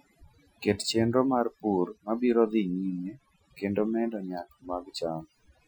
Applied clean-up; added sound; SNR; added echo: classical method Wiener filter.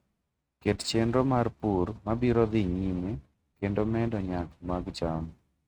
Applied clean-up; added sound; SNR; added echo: neural mask model RNNoise.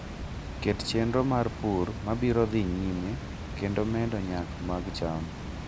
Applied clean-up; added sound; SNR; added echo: none; Water; 7 dB; none.